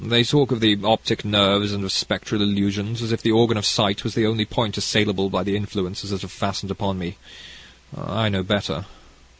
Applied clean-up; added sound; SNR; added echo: none; none; none; none.